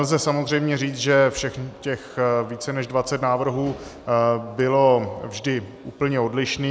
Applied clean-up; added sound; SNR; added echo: none; none; none; none.